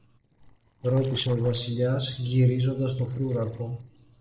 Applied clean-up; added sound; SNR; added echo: neural separator model SepFormer DNS4.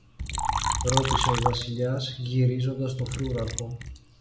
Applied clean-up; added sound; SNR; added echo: none; Liquid; 2 dB; none.